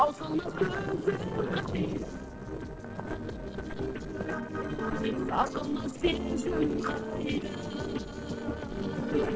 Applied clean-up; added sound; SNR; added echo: neural separator model SepFormer DNS4.